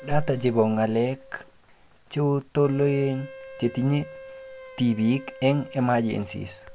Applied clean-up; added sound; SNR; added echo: none; Wind instrument, woodwind instrument; 19 dB; none.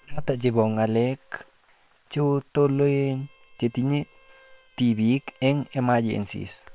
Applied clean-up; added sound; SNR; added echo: neural separator model SepFormer WHAM!.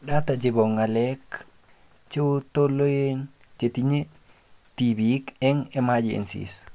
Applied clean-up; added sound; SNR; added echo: none; none; none; none.